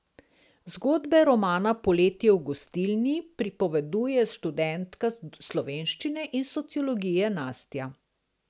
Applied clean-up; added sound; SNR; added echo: none; none; none; none.